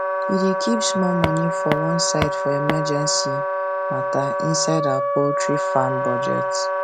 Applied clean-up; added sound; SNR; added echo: none; Walk, footsteps + Wind instrument, woodwind instrument; -1 dB; none.